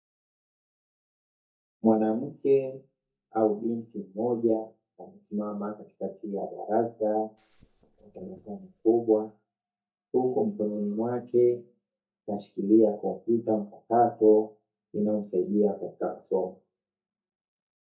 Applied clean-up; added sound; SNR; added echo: neural mask model DeepFilterNet 3.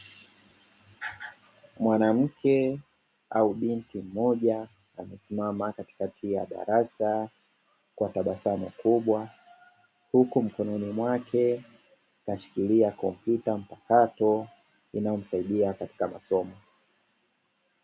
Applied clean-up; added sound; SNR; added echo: none; none; none; none.